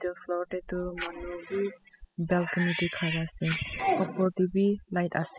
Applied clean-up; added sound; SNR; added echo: classical method spectral subtraction.